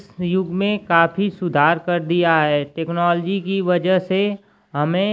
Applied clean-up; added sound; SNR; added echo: none; none; none; none.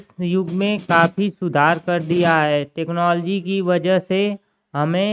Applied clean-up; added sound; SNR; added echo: neural mask model RNNoise.